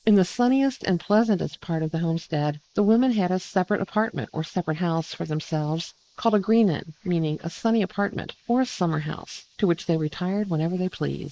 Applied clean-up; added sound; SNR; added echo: neural mask model Resemble Enhance denoiser.